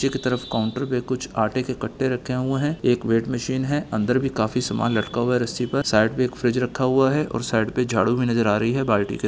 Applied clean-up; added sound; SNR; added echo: none; none; none; none.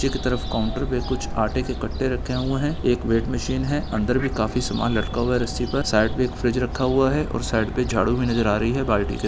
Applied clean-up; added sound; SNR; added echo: none; Fowl; 6 dB; none.